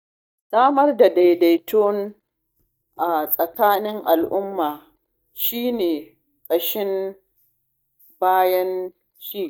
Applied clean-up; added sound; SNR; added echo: neural mask model DeepFilterNet 3.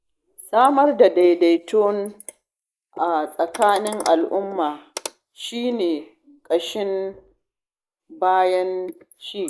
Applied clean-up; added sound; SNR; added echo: neural mask model Resemble Enhance denoiser.